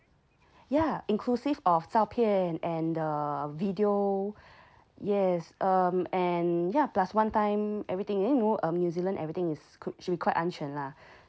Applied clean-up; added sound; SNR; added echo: none; none; none; none.